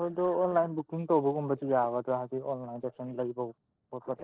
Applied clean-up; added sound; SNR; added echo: neural separator model SepFormer DNS4.